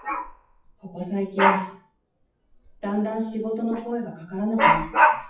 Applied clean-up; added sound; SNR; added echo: classical method WPE with log-MMSE.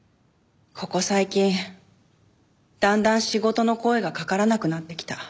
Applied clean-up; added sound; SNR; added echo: none; none; none; none.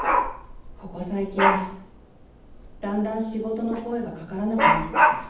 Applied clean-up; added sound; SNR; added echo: none; Dog; -4 dB; reverberation time 0.8 s.